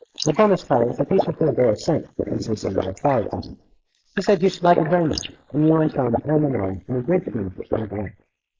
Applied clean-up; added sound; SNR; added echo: neural mask model Resemble Enhance denoiser.